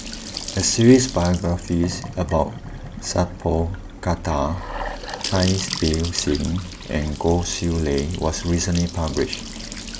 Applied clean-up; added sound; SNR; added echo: none; Trickle, dribble / Bathtub (filling or washing) / Sink (filling or washing) / Gurgling / Splash, splatter; 12 dB; none.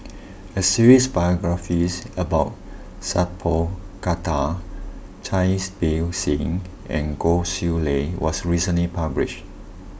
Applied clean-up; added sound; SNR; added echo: none; none; none; none.